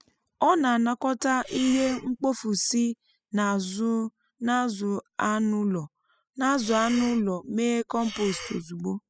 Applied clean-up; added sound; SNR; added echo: classical method spectral subtraction.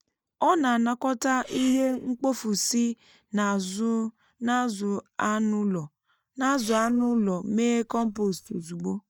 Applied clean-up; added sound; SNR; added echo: neural mask model DeepFilterNet 3.